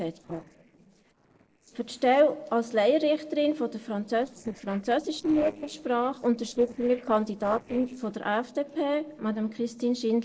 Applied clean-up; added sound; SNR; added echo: neural separator model SepFormer DNS4.